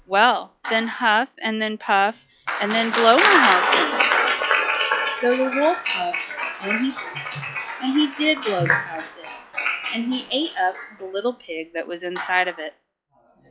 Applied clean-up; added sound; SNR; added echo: classical method log-MMSE.